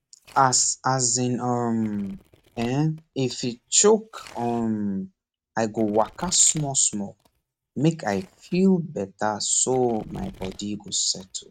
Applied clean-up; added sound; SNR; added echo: neural mask model RNNoise.